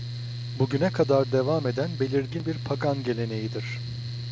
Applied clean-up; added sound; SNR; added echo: none; Mechanical fan; 6 dB; none.